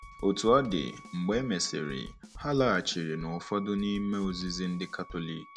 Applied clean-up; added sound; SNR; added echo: none; Wind instrument, woodwind instrument + Drum / Drum kit; 17 dB; none.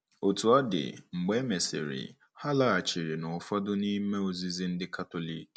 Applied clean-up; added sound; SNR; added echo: none; none; none; none.